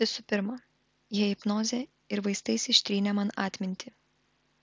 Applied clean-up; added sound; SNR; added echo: none; none; none; none.